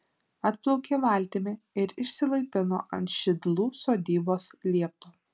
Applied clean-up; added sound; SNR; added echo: none; none; none; none.